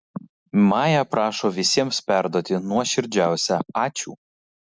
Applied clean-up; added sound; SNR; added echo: none; none; none; none.